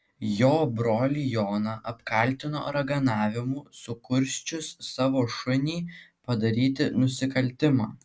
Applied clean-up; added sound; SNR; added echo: none; none; none; none.